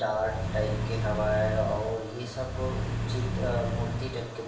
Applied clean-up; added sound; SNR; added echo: none; Accelerating, revving, vroom / Car; 1 dB; reverberation time 0.5 s.